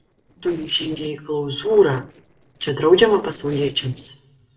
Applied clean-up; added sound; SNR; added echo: neural separator model SepFormer DNS4.